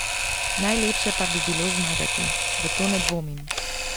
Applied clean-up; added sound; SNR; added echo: none; Camera; -4 dB; none.